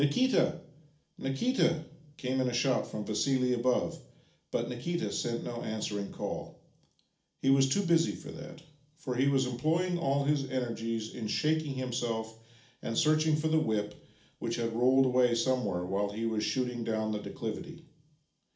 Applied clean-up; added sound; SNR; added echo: none; none; none; reverberation time 0.4 s.